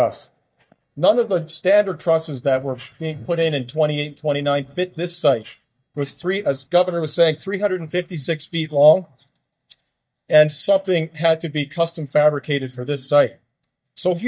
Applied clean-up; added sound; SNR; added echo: neural mask model DeepFilterNet 3.